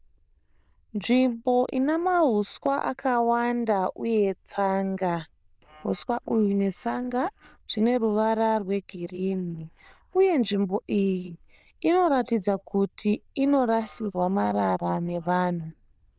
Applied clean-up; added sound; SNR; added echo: neural diffusion model UNIVERSE++.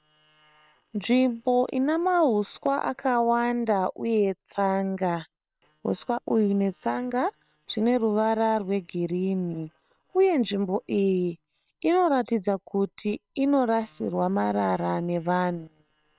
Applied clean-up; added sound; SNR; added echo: neural separator model SepFormer WHAM!.